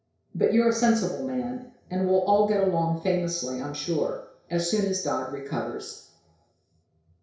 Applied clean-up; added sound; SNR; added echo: none; none; none; reverberation time 0.6 s.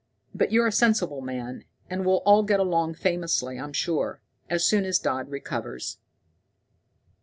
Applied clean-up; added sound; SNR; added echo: none; none; none; none.